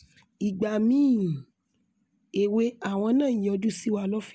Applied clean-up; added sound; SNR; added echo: none; none; none; none.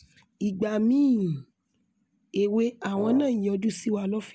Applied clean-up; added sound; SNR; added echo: none; Wind instrument, woodwind instrument; 11 dB; none.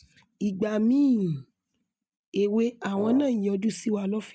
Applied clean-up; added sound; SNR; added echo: neural mask model RNNoise.